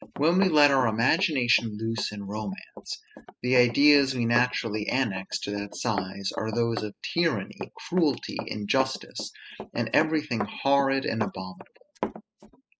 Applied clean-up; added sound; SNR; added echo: classical method spectral subtraction.